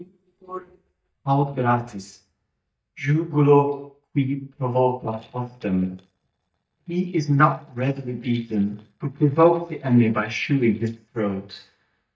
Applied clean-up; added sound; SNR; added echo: neural mask model DeepFilterNet 3.